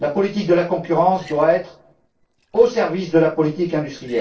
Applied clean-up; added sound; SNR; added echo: neural separator model SepFormer DNS4.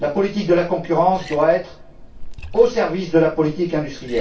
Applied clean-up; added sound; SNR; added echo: none; Liquid; 15 dB; reverberation time 0.2 s.